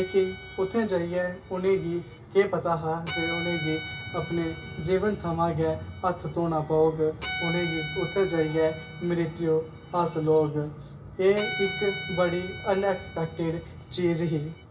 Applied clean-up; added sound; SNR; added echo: none; Bowed string instrument; 12 dB; reverberation time 0.2 s.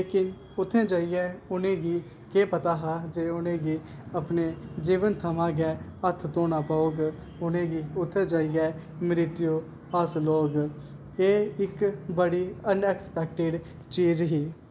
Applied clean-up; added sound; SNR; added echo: none; none; none; none.